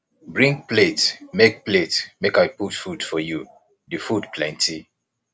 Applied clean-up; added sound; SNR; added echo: none; none; none; none.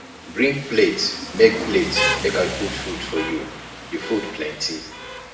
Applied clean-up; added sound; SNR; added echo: none; Rain; 7 dB; reverberation time 0.8 s.